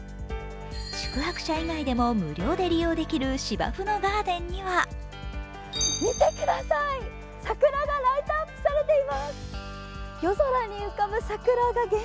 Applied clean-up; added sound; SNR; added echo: none; none; none; none.